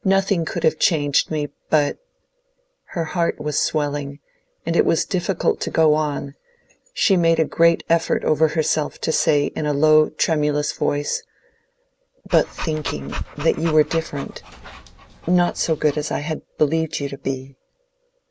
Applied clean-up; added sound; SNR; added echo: none; Dog; 12 dB; none.